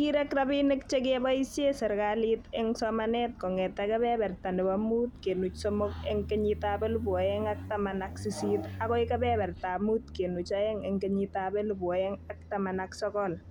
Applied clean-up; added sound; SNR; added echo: none; Motorcycle; 14 dB; none.